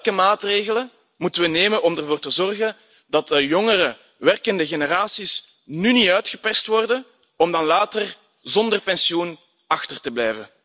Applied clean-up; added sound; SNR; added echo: none; none; none; none.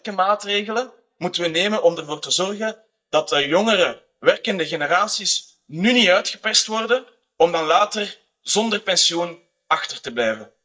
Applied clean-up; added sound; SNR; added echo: neural mask model DeepFilterNet 3.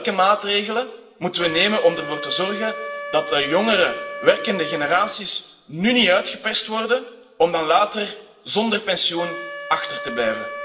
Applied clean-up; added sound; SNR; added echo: none; Wind instrument, woodwind instrument; 13 dB; reverberation time 0.9 s.